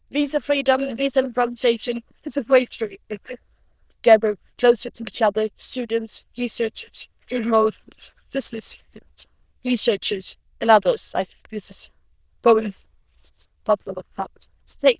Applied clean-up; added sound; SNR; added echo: neural diffusion model UNIVERSE++.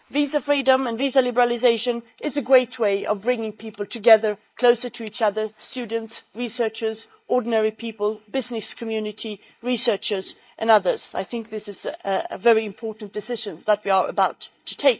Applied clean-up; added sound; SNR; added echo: neural mask model Resemble Enhance denoiser.